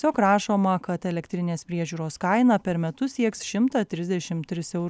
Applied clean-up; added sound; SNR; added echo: none; none; none; none.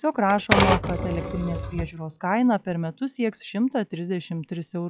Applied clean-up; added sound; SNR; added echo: classical method log-MMSE.